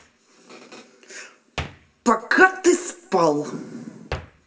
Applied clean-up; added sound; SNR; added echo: none; Hands; 17 dB; reverberation time 0.8 s.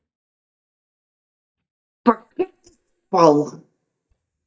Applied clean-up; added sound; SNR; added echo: neural mask model DeepFilterNet 3.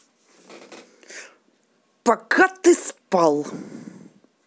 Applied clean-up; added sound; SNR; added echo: none; none; none; none.